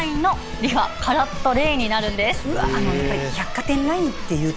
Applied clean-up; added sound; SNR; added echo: none; Writing; 6 dB; none.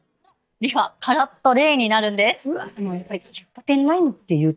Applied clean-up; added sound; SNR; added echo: neural mask model DeepFilterNet 3.